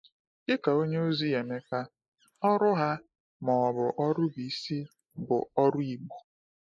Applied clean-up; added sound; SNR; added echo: neural mask model Resemble Enhance denoiser.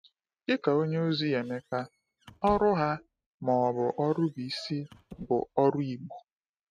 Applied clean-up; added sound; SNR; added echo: neural mask model RNNoise.